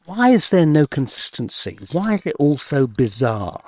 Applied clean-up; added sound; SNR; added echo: neural separator model SepFormer WHAM!.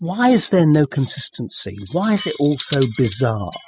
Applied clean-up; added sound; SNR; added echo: classical method spectral subtraction.